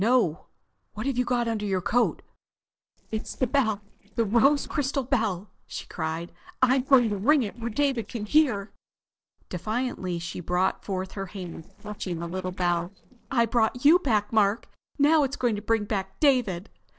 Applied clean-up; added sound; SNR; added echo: neural separator model SepFormer DNS4.